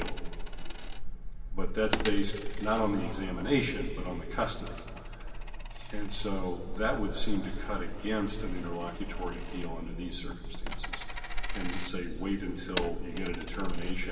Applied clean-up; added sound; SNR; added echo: none; Coin (dropping); 13 dB; reverberation time 2.8 s.